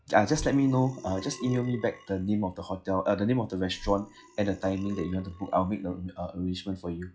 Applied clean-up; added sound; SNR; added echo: classical method log-MMSE.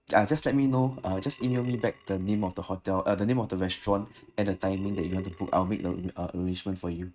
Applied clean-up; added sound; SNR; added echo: neural mask model RNNoise.